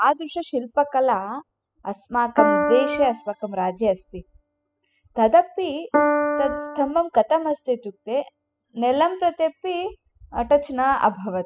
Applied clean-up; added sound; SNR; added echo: classical method spectral subtraction.